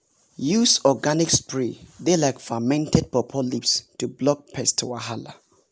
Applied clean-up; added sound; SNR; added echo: none; none; none; none.